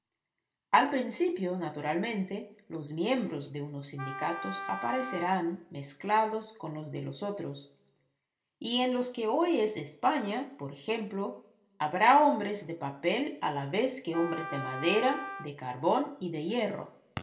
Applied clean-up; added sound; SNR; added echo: none; Wind instrument, woodwind instrument; 10 dB; reverberation time 0.9 s.